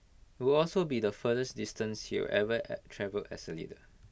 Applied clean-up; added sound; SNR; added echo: none; none; none; none.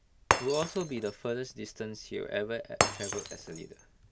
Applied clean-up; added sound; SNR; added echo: none; Shatter; -1 dB; none.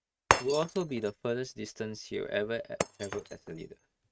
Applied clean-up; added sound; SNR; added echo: neural mask model RNNoise.